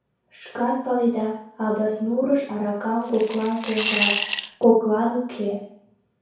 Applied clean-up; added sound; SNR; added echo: none; Coin (dropping) / Glass; 4 dB; reverberation time 0.6 s.